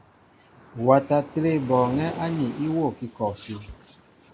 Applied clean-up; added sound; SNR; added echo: none; Waves, surf; 17 dB; none.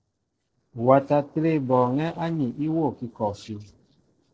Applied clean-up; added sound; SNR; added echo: neural separator model SepFormer DNS4.